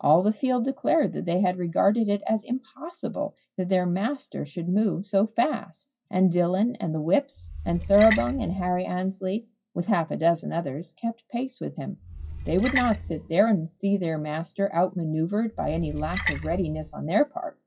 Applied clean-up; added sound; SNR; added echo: classical method WPE with log-MMSE.